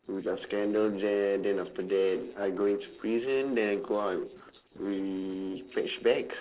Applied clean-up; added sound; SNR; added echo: neural separator model SepFormer DNS4.